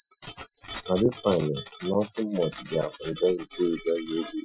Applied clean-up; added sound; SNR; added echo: classical method Wiener filter.